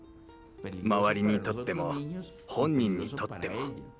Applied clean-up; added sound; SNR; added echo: none; none; none; none.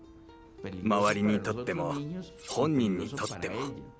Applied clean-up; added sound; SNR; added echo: none; Cutlery, silverware; 16 dB; none.